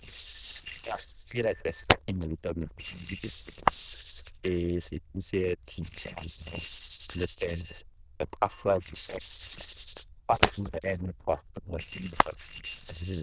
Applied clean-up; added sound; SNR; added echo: neural diffusion model UNIVERSE++.